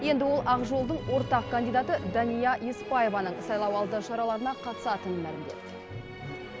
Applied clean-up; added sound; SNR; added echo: none; Musical instrument + Squeak; 9 dB; none.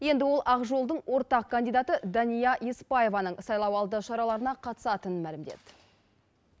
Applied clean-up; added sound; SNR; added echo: none; none; none; none.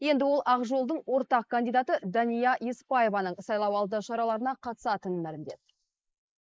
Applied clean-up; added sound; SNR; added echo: neural mask model Resemble Enhance denoiser.